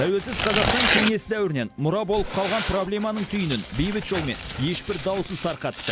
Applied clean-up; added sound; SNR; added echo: none; Tearing; 4 dB; none.